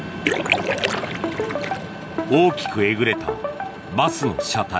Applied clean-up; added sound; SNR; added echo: none; Splash, splatter; 2 dB; none.